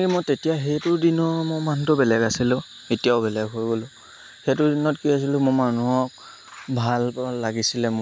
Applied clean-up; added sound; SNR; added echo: none; none; none; none.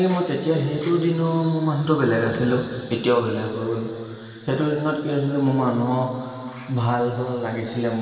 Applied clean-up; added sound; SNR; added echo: none; none; none; reverberation time 2.6 s.